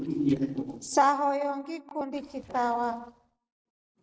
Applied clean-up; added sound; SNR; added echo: neural separator model SepFormer DNS4.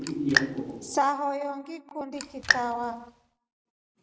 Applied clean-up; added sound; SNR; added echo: none; Raindrop; 0 dB; none.